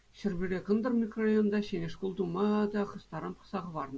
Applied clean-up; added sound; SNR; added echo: none; none; none; none.